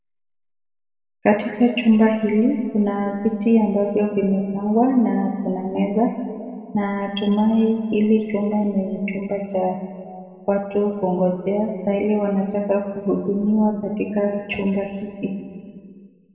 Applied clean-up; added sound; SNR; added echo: none; none; none; reverberation time 2.2 s.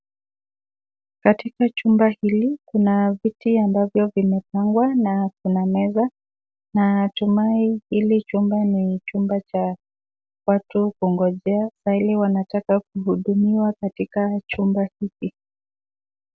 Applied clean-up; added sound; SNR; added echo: none; none; none; none.